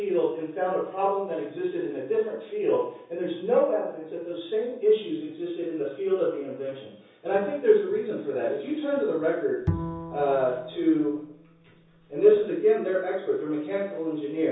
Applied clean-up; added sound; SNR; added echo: none; Bowed string instrument; 9 dB; reverberation time 0.6 s.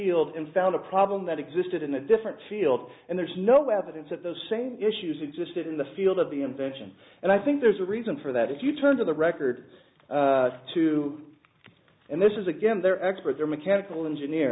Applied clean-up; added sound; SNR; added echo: none; none; none; none.